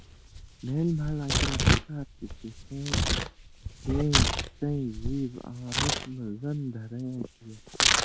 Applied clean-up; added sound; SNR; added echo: none; Tearing; -4 dB; none.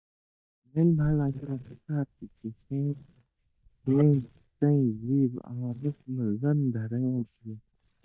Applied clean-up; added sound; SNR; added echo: neural mask model DeepFilterNet 3.